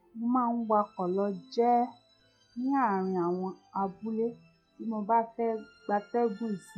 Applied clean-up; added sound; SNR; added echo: classical method log-MMSE.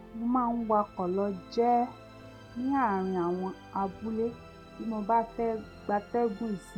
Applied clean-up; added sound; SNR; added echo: none; Musical instrument; 18 dB; none.